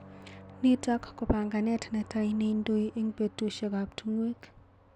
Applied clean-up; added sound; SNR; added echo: none; none; none; none.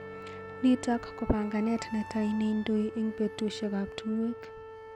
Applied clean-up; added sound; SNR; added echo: none; Wind instrument, woodwind instrument; 13 dB; none.